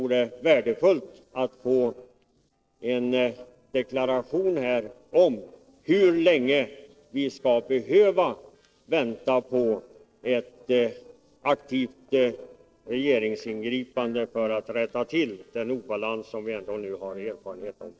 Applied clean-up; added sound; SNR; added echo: neural separator model SepFormer DNS4.